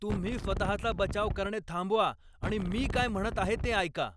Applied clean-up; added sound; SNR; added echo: none; Wind; 4 dB; none.